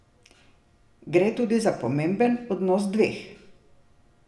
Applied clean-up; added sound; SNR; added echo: none; none; none; reverberation time 0.7 s.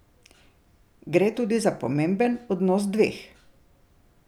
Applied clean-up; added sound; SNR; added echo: none; none; none; none.